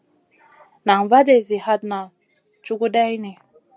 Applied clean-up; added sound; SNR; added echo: none; none; none; none.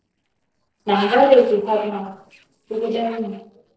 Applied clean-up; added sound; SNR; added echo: neural separator model SepFormer DNS4.